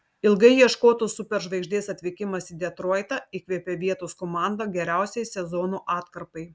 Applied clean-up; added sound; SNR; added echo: none; none; none; none.